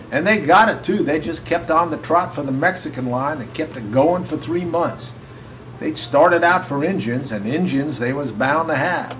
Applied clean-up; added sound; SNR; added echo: none; Engine; 20 dB; none.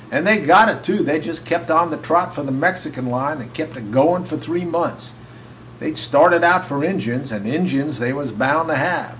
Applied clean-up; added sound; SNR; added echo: none; none; none; none.